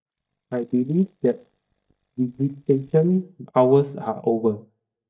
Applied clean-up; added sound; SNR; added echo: neural mask model DeepFilterNet 3.